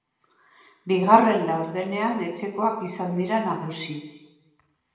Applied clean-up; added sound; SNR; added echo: none; none; none; reverberation time 1.0 s.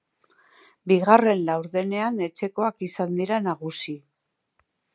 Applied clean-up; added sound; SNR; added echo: none; none; none; none.